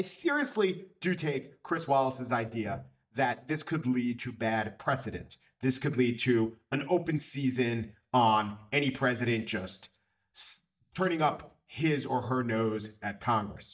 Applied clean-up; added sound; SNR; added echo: neural mask model DeepFilterNet 3.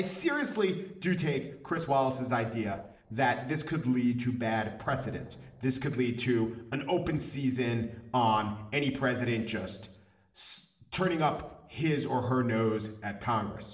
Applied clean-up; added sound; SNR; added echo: neural separator model SepFormer DNS4.